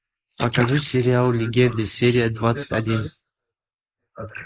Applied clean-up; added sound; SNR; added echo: neural mask model Resemble Enhance denoiser.